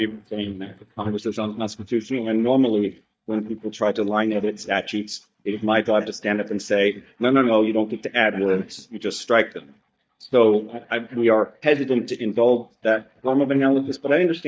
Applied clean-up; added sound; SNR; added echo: neural mask model DeepFilterNet 3.